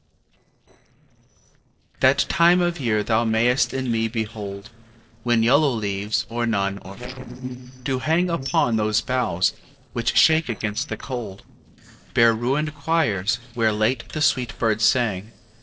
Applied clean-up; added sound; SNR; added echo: neural separator model SepFormer DNS4.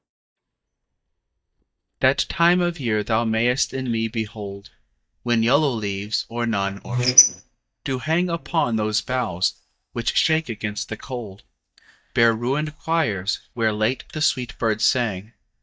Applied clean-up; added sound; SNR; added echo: neural mask model DeepFilterNet 3.